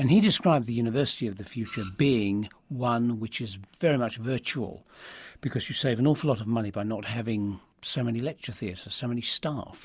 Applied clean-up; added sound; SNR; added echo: none; Printer; 19 dB; none.